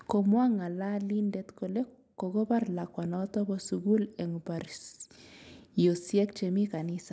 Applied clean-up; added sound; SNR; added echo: none; none; none; none.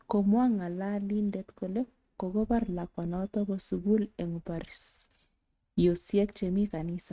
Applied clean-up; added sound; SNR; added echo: neural mask model RNNoise.